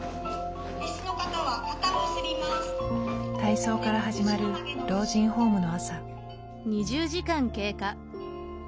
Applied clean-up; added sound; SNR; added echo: none; none; none; none.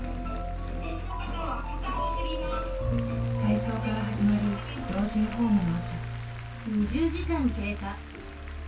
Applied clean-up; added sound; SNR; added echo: none; Applause; 19 dB; reverberation time 0.2 s.